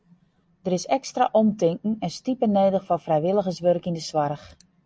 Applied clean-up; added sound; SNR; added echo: none; none; none; none.